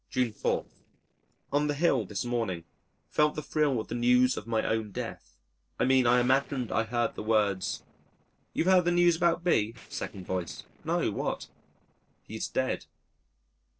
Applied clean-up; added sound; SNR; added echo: neural separator model SepFormer DNS4.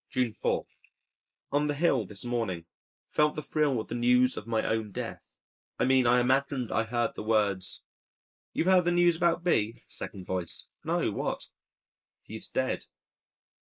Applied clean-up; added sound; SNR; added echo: neural mask model Resemble Enhance denoiser.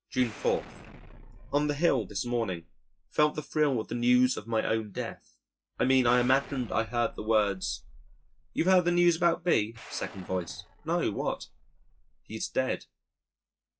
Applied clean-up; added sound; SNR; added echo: classical method log-MMSE.